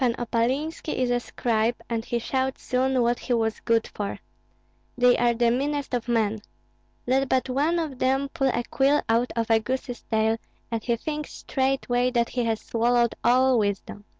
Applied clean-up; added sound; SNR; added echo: none; none; none; none.